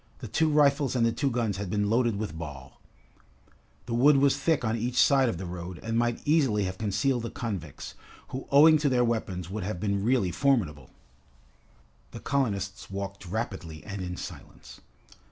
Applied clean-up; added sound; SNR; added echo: none; none; none; none.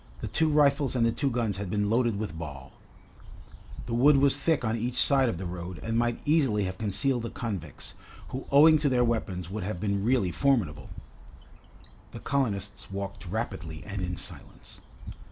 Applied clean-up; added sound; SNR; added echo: none; Bird; 11 dB; none.